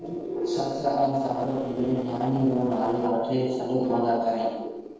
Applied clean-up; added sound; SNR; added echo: neural separator model SepFormer DNS4.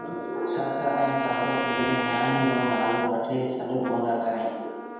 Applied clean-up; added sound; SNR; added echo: none; Trumpet; 6 dB; reverberation time 1.2 s.